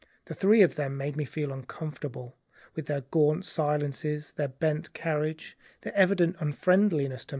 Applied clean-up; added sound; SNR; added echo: none; none; none; none.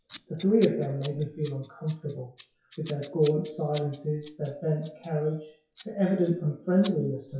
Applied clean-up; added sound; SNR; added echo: classical method WPE with log-MMSE.